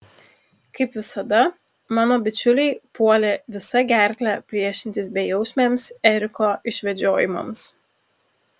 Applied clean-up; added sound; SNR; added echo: none; none; none; none.